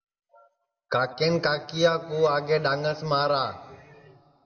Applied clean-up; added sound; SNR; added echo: none; none; none; reverberation time 0.7 s.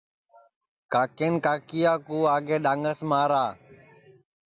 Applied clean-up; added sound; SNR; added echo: none; none; none; none.